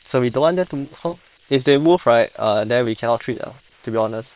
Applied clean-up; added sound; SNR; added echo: neural separator model SepFormer WHAM!.